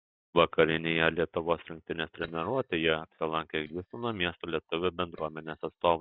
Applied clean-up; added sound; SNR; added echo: neural mask model DeepFilterNet 3.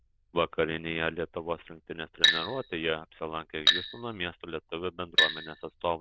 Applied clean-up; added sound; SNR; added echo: neural diffusion model UNIVERSE++.